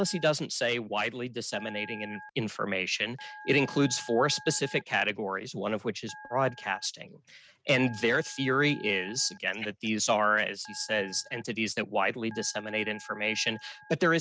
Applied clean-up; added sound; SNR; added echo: neural mask model RNNoise.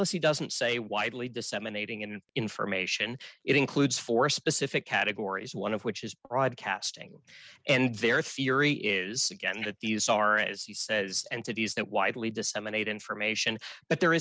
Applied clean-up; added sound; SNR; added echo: neural mask model Resemble Enhance denoiser.